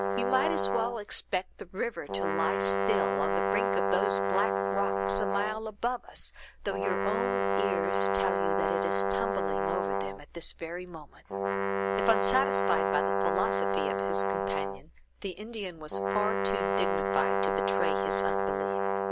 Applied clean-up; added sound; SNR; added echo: none; Brass instrument; -5 dB; none.